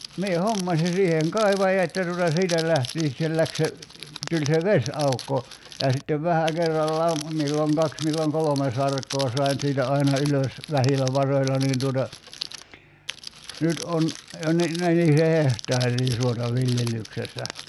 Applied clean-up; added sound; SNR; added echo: none; Crackle; 15 dB; none.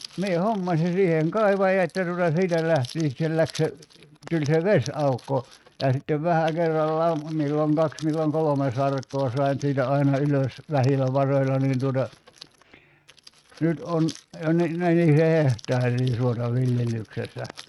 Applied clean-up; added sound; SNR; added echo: neural mask model RNNoise.